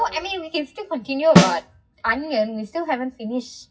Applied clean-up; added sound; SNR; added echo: classical method WPE with log-MMSE.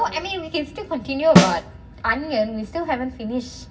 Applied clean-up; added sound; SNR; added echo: none; Snare drum; -1 dB; reverberation time 0.4 s.